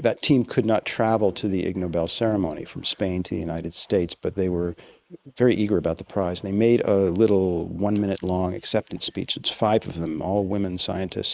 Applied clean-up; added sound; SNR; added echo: neural mask model Resemble Enhance denoiser.